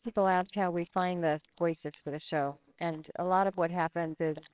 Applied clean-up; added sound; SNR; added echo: neural separator model SepFormer WHAMR!.